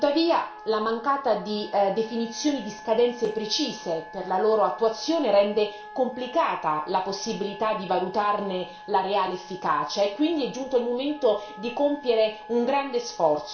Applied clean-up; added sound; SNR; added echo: none; Wind instrument, woodwind instrument; 18 dB; reverberation time 0.4 s.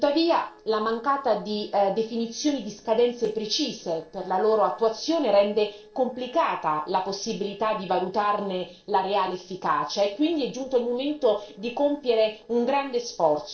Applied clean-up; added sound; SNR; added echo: neural separator model SepFormer DNS4.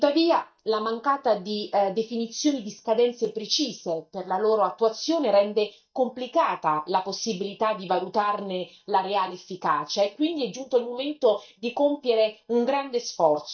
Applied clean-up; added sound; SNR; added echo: neural mask model DeepFilterNet 3.